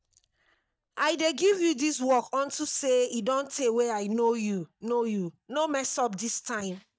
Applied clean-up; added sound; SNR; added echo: neural mask model DeepFilterNet 3.